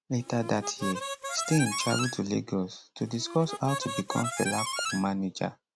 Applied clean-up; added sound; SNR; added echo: none; Harmonica; 5 dB; none.